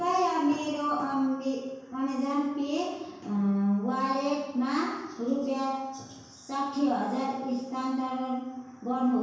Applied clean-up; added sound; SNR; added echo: none; none; none; reverberation time 1.0 s.